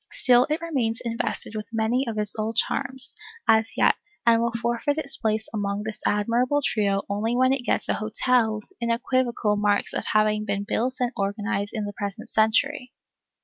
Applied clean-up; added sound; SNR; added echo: none; none; none; none.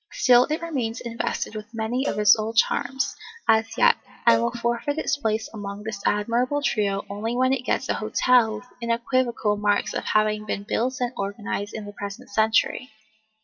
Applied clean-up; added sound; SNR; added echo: classical method WPE with log-MMSE.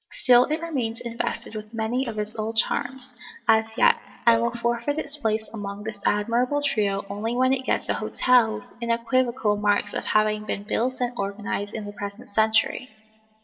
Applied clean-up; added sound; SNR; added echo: neural separator model SepFormer DNS4.